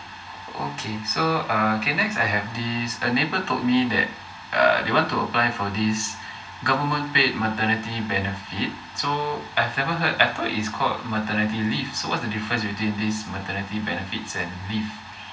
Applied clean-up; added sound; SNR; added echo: none; none; none; reverberation time 0.3 s.